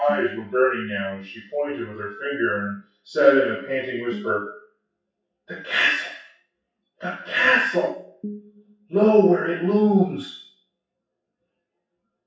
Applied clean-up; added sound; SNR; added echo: classical method WPE with log-MMSE.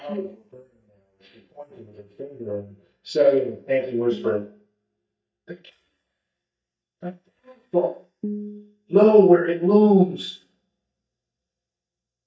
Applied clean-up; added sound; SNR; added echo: neural mask model DeepFilterNet 3.